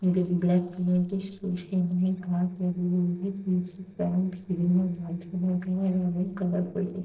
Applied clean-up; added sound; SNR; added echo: neural separator model SepFormer DNS4.